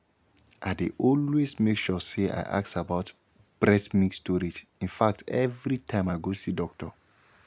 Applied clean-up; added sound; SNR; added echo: none; none; none; none.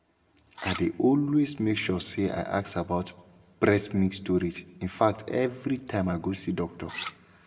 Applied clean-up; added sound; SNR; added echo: none; Cutlery, silverware; 5 dB; reverberation time 0.8 s.